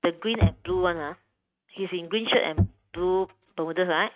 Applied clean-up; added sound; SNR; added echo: neural mask model RNNoise.